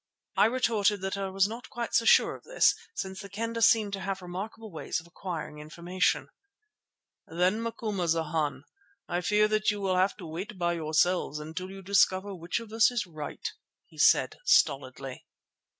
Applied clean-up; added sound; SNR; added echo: none; none; none; none.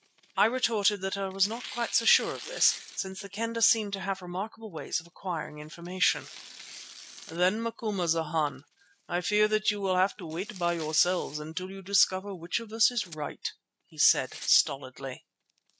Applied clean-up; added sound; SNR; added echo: none; Tearing; 18 dB; none.